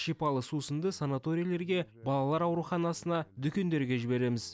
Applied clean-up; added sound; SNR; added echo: none; none; none; none.